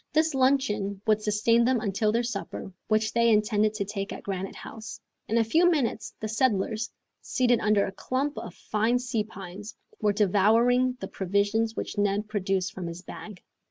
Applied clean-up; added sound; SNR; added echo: none; none; none; none.